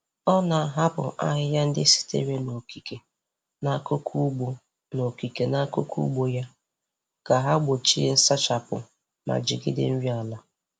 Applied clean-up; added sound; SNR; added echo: none; none; none; none.